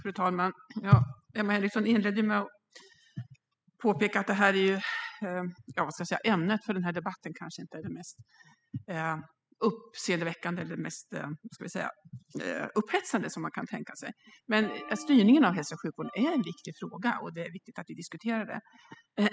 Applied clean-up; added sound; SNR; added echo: classical method spectral subtraction.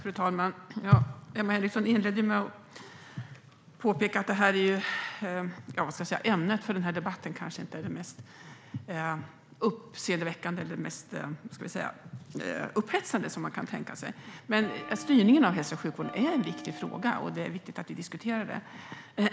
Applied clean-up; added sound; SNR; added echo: none; Bell; 14 dB; none.